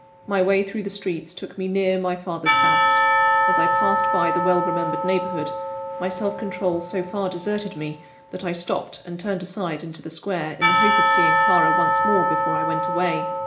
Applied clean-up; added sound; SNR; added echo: none; Church bell / Percussion; -3 dB; reverberation time 0.4 s.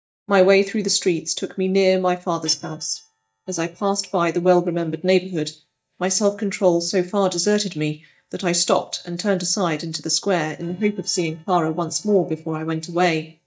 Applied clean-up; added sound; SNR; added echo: neural mask model DeepFilterNet 3.